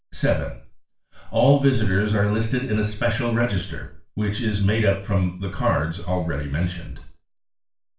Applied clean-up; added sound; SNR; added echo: none; none; none; reverberation time 0.4 s.